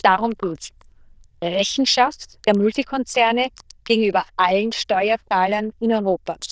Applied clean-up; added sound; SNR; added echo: neural diffusion model UNIVERSE++.